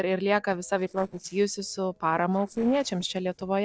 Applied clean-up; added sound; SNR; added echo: neural separator model SepFormer DNS4.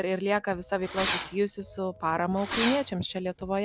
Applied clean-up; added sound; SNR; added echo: none; Fireworks; 1 dB; none.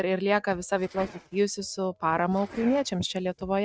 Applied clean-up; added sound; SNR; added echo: neural mask model RNNoise.